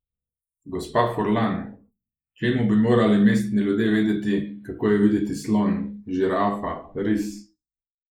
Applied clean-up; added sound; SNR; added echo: neural mask model Resemble Enhance denoiser.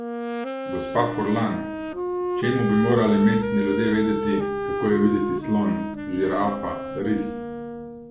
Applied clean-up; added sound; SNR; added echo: none; Wind instrument, woodwind instrument; 5 dB; none.